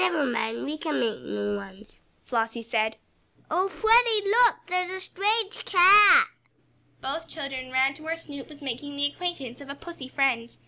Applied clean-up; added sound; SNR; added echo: none; none; none; none.